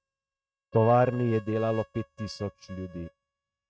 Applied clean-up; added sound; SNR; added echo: neural mask model RNNoise.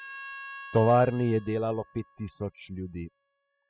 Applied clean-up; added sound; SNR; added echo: classical method spectral subtraction.